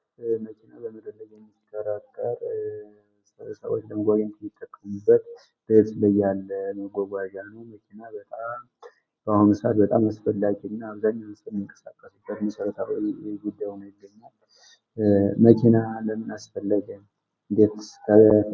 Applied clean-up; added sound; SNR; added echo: none; none; none; none.